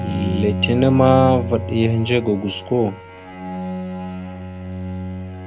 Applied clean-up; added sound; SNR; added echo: none; Bowed string instrument; 6 dB; none.